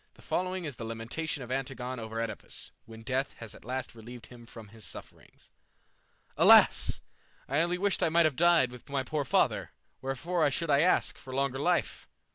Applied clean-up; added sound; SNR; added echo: none; none; none; none.